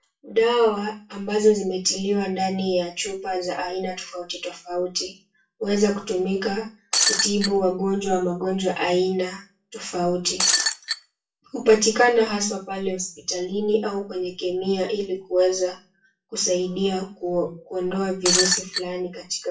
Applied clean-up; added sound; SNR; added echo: classical method WPE with log-MMSE.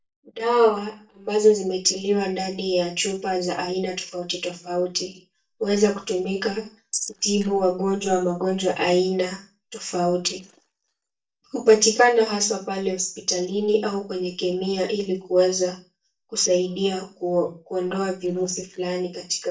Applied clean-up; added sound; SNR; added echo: neural mask model DeepFilterNet 3.